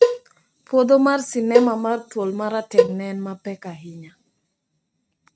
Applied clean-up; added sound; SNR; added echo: neural mask model RNNoise.